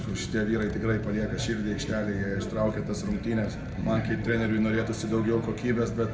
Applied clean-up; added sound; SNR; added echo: none; Motorcycle; 17 dB; reverberation time 0.5 s.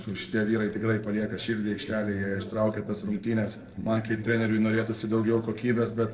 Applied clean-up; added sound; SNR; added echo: neural separator model SepFormer DNS4.